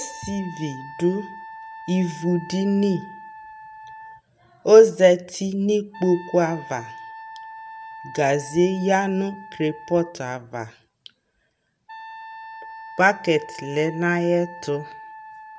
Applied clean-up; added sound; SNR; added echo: none; Wind instrument, woodwind instrument; 17 dB; none.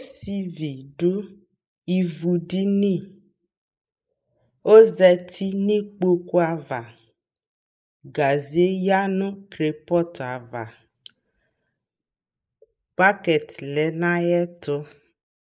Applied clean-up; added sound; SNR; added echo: neural mask model Resemble Enhance denoiser.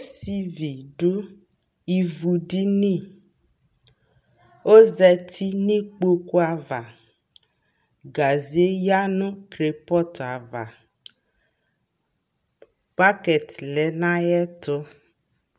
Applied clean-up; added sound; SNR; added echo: none; none; none; none.